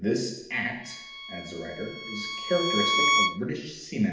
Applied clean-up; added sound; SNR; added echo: none; Bowed string instrument; -1 dB; reverberation time 0.8 s.